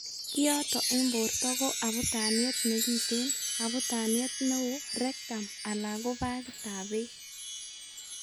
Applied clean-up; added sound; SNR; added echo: none; Chime; 2 dB; none.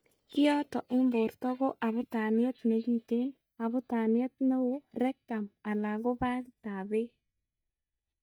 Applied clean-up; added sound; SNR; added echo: neural mask model DeepFilterNet 3.